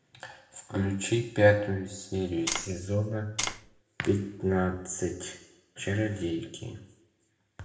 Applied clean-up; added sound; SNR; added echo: none; Tap; 4 dB; reverberation time 0.9 s.